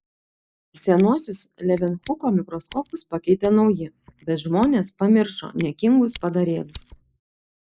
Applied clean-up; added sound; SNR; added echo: neural mask model Resemble Enhance denoiser.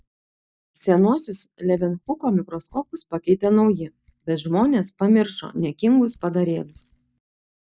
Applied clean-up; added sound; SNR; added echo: neural mask model DeepFilterNet 3.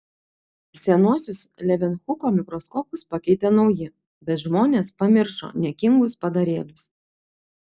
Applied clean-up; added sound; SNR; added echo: none; none; none; none.